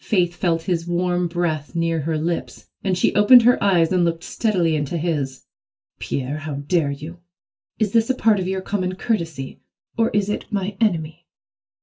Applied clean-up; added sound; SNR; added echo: none; none; none; reverberation time 0.2 s.